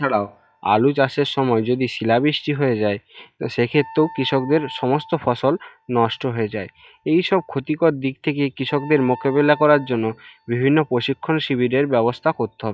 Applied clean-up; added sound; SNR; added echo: classical method log-MMSE.